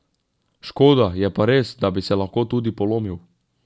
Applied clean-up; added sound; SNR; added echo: none; none; none; none.